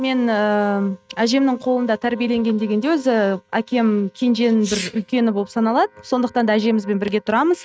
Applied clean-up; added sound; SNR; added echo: neural mask model RNNoise.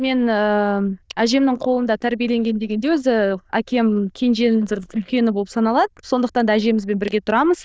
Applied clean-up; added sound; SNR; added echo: neural diffusion model UNIVERSE++.